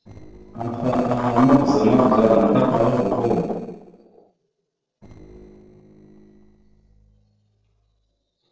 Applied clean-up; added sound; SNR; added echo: neural separator model SepFormer DNS4.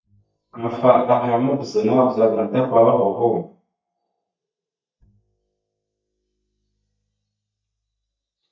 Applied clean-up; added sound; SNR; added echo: neural mask model DeepFilterNet 3.